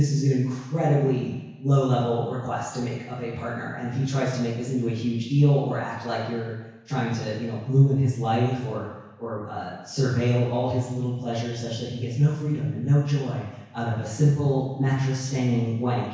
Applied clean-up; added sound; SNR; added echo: none; none; none; reverberation time 1.1 s.